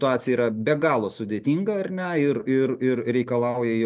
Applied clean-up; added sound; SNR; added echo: none; none; none; none.